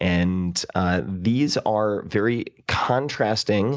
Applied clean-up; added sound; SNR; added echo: neural mask model Resemble Enhance denoiser.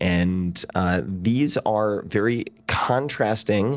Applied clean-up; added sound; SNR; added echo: neural separator model SepFormer DNS4.